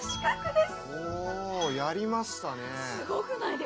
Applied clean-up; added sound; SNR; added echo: none; Glass; 15 dB; none.